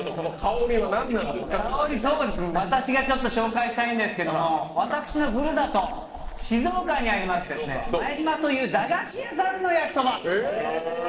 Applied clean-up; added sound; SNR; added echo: neural separator model SepFormer DNS4.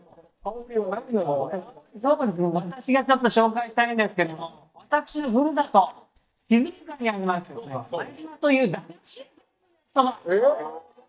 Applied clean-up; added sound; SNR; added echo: neural mask model DeepFilterNet 3.